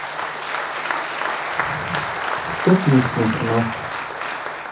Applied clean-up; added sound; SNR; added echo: none; Applause; 2 dB; reverberation time 0.3 s.